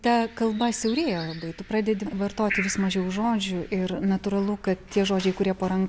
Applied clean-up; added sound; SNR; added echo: none; Bird; 13 dB; none.